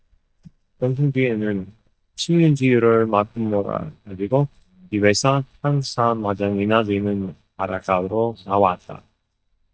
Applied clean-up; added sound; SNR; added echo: neural mask model DeepFilterNet 3.